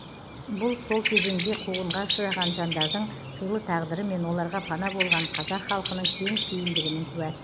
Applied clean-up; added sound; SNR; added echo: none; Bird vocalization, bird call, bird song; 2 dB; none.